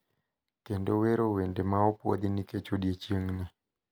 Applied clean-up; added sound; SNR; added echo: none; none; none; none.